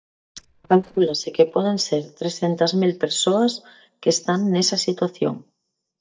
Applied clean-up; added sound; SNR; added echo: neural mask model DeepFilterNet 3.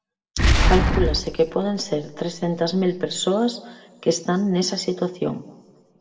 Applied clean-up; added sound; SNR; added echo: none; Boom; -1 dB; reverberation time 1.4 s.